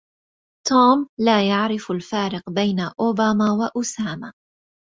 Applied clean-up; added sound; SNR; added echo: none; none; none; none.